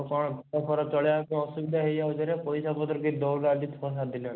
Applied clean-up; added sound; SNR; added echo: none; none; none; none.